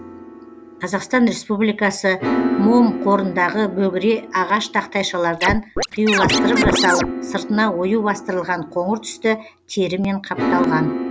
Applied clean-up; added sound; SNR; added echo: none; Scratching (performance technique) + Piano; 4 dB; none.